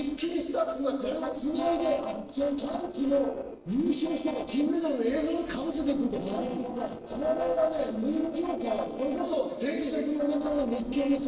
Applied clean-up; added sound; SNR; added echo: neural separator model SepFormer DNS4.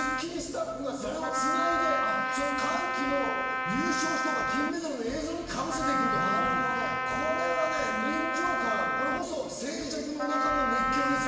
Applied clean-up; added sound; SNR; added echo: none; Wind instrument, woodwind instrument; -2 dB; reverberation time 1.0 s.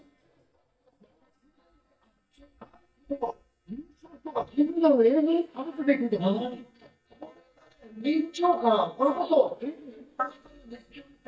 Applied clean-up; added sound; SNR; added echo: neural mask model DeepFilterNet 3.